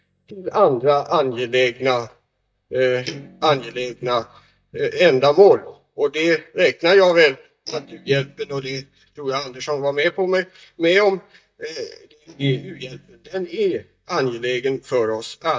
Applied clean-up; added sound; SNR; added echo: neural mask model DeepFilterNet 3.